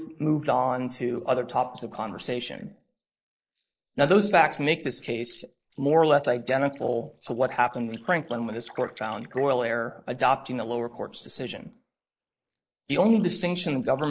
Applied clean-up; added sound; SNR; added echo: neural mask model Resemble Enhance denoiser.